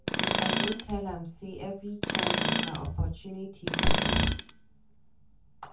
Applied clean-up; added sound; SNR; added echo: none; Tools; -3 dB; reverberation time 0.2 s.